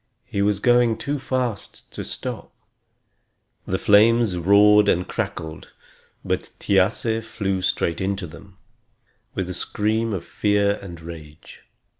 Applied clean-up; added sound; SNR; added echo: none; none; none; none.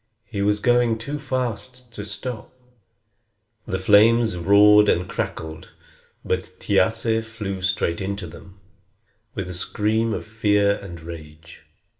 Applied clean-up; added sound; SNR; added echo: none; none; none; reverberation time 0.5 s.